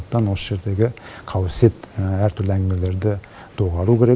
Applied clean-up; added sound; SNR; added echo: none; none; none; none.